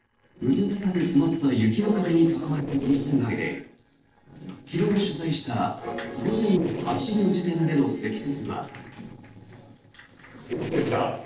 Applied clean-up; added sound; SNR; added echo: neural separator model SepFormer DNS4.